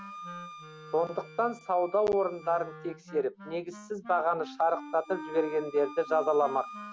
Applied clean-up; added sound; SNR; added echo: none; Wind instrument, woodwind instrument + Wind instrument, woodwind instrument; 14 dB; none.